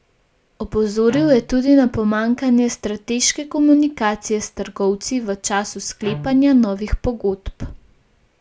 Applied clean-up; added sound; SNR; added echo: none; Bowed string instrument; 17 dB; none.